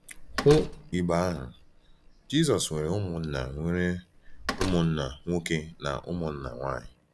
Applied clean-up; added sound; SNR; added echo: none; Slam; 10 dB; none.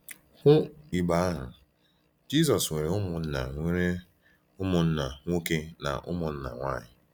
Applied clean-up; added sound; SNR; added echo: none; none; none; none.